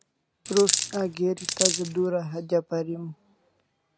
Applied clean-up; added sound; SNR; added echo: none; Coin (dropping); -1 dB; none.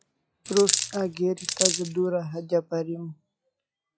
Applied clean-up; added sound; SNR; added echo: classical method log-MMSE.